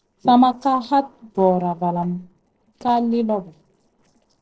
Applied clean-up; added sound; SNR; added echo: neural separator model SepFormer DNS4.